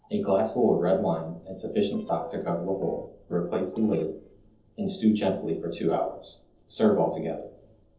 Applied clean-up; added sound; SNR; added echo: neural separator model SepFormer DNS4.